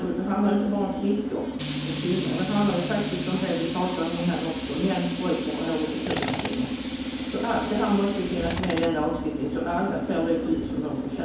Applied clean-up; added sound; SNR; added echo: none; Tools; 2 dB; reverberation time 2.2 s.